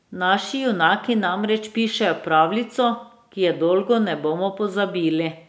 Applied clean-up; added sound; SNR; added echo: none; none; none; none.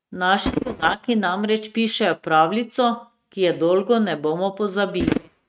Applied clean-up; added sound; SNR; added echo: neural mask model RNNoise.